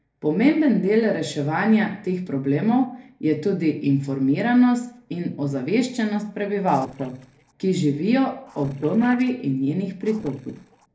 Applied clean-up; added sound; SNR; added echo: neural separator model SepFormer DNS4.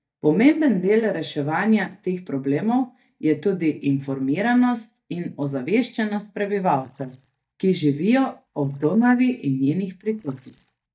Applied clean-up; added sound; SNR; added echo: neural mask model DeepFilterNet 3.